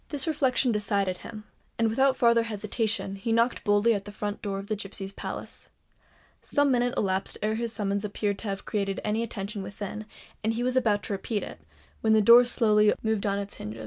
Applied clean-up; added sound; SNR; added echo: neural mask model Resemble Enhance denoiser.